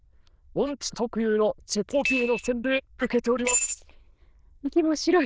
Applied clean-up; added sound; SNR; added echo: neural diffusion model UNIVERSE++.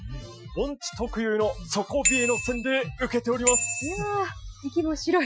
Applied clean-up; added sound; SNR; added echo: classical method Wiener filter.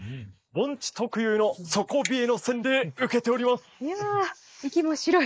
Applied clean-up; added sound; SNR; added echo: neural mask model Resemble Enhance denoiser.